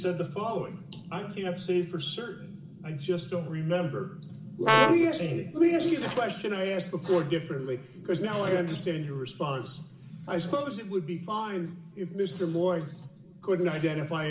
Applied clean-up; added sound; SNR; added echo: none; Brass instrument; -3 dB; reverberation time 1.6 s.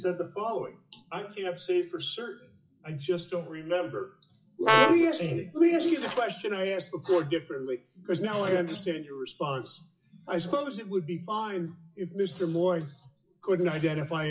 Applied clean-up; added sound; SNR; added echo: classical method WPE with log-MMSE.